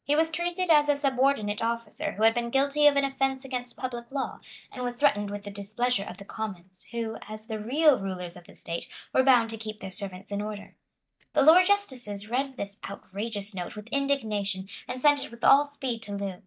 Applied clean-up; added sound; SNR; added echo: neural mask model DeepFilterNet 3.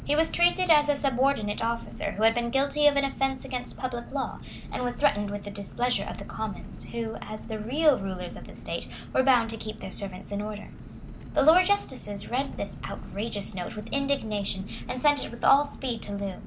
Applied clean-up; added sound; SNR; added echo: none; Engine; 11 dB; none.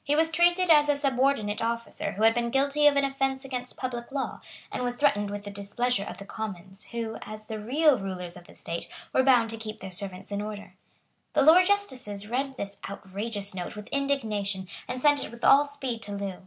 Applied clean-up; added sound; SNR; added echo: none; none; none; none.